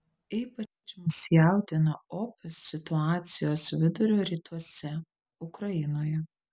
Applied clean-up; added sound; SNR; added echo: none; none; none; none.